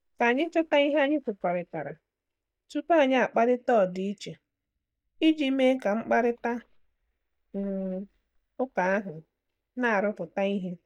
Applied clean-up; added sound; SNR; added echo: neural mask model DeepFilterNet 3.